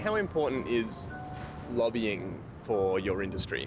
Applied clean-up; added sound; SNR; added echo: none; none; none; none.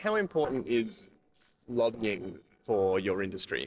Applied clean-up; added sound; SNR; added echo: neural separator model SepFormer DNS4.